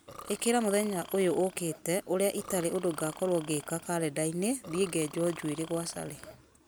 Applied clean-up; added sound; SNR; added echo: none; Burping, eructation; 18 dB; none.